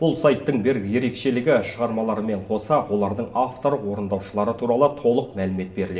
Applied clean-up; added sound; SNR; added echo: none; none; none; reverberation time 0.7 s.